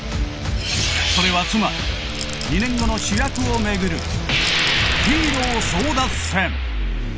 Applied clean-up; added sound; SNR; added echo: none; Rattle / Rattle (instrument); 10 dB; none.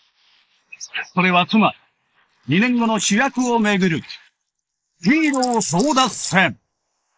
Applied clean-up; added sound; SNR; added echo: neural mask model Resemble Enhance denoiser.